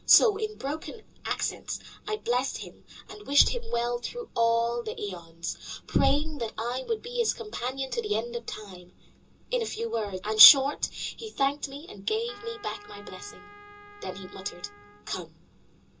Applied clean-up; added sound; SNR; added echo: none; Trumpet; 19 dB; reverberation time 0.2 s.